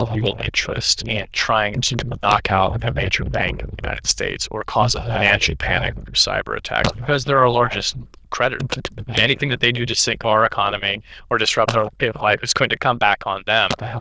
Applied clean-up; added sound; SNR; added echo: neural diffusion model UNIVERSE++.